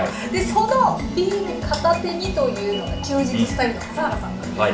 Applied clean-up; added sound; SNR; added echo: none; Sawing / Engine; 13 dB; reverberation time 0.3 s.